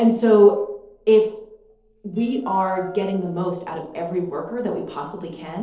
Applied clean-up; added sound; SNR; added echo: neural separator model SepFormer DNS4.